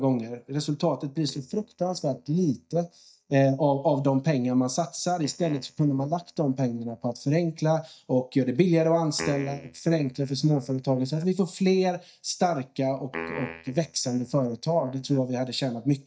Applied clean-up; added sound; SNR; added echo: neural mask model DeepFilterNet 3.